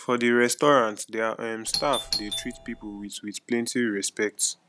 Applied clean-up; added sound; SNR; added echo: none; Doorbell; 4 dB; none.